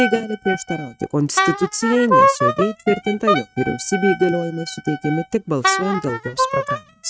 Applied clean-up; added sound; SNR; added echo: neural mask model RNNoise.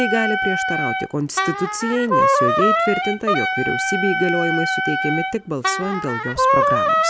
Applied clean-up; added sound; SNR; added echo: none; Wind instrument, woodwind instrument; -3 dB; none.